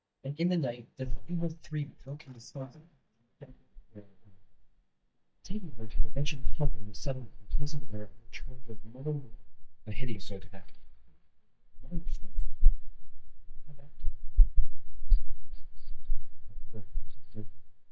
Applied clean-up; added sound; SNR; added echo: neural mask model DeepFilterNet 3.